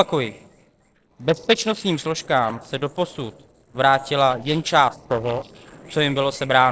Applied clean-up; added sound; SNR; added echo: neural separator model SepFormer DNS4.